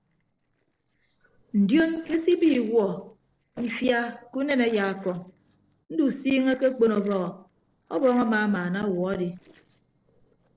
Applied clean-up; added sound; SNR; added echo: neural separator model SepFormer DNS4.